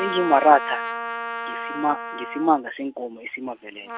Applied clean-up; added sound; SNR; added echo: none; Trumpet; 8 dB; none.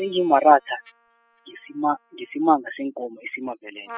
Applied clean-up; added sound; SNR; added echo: classical method spectral subtraction.